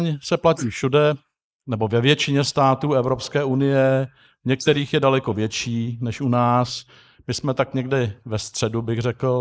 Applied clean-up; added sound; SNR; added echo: neural mask model Resemble Enhance denoiser.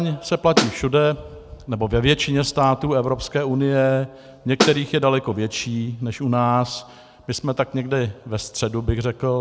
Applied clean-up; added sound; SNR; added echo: none; Snare drum; 0 dB; none.